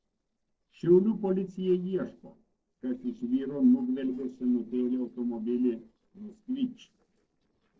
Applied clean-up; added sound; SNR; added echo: neural separator model SepFormer DNS4.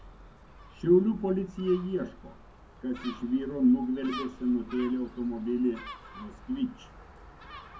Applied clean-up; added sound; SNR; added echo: none; Gull, seagull; 17 dB; reverberation time 0.3 s.